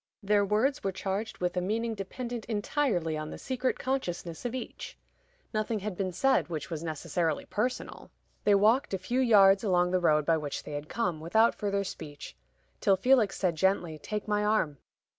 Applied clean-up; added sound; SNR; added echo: none; none; none; none.